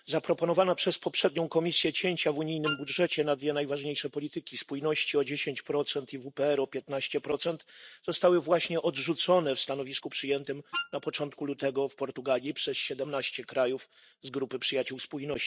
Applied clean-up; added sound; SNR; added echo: neural mask model RNNoise.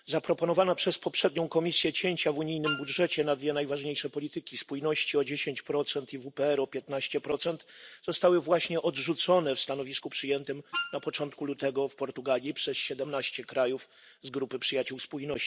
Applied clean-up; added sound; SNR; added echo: none; Wind instrument, woodwind instrument; 7 dB; none.